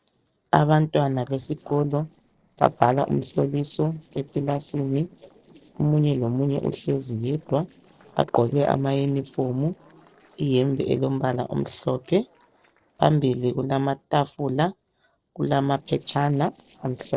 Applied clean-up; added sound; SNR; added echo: neural separator model SepFormer DNS4.